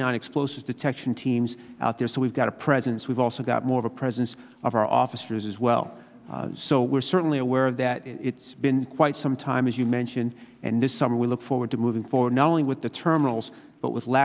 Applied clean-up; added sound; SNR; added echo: none; none; none; none.